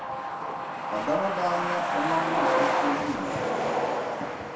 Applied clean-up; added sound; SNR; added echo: none; Truck; -4 dB; reverberation time 0.3 s.